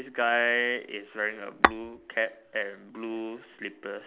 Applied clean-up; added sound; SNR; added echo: none; Tap / Glass; -2 dB; none.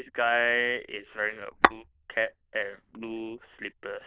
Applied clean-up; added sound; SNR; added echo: neural diffusion model UNIVERSE++.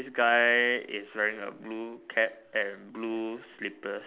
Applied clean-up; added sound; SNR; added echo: none; none; none; none.